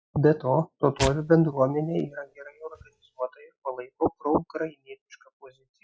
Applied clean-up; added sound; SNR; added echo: classical method log-MMSE.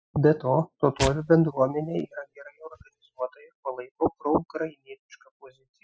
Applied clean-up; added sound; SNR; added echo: classical method spectral subtraction.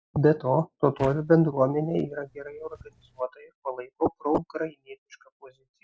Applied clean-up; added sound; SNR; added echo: neural separator model SepFormer DNS4.